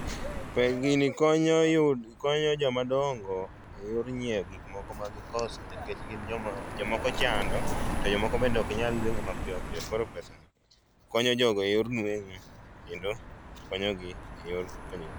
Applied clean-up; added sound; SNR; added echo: none; Car passing by; 6 dB; none.